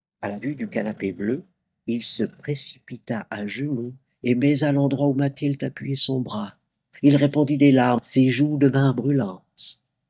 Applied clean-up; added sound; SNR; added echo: neural mask model DeepFilterNet 3.